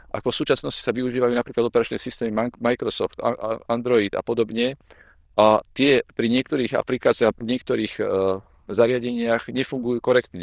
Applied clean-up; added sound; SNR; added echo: neural diffusion model UNIVERSE++.